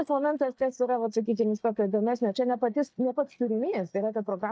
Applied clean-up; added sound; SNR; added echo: neural mask model DeepFilterNet 3.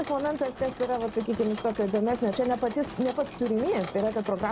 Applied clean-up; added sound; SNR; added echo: none; Mechanisms; 12 dB; none.